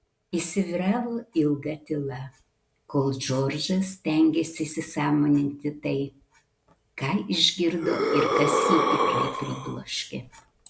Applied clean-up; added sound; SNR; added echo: none; Breathing; -1 dB; none.